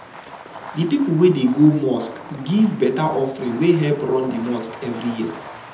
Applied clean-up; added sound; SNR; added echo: none; Fireworks; 18 dB; reverberation time 0.8 s.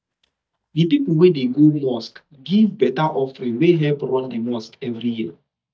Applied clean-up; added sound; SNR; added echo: neural mask model DeepFilterNet 3.